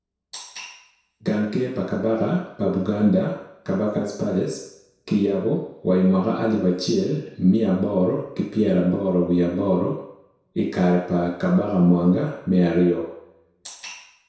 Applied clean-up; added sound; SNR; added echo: none; none; none; reverberation time 0.7 s.